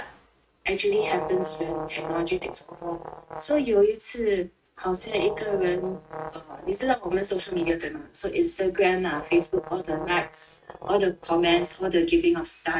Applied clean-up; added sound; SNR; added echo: neural mask model RNNoise.